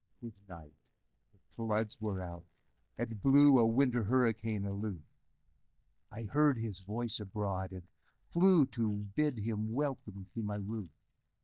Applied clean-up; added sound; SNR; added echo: neural mask model DeepFilterNet 3.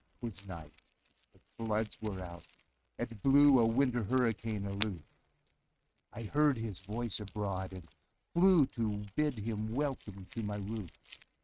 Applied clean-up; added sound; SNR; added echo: neural mask model RNNoise.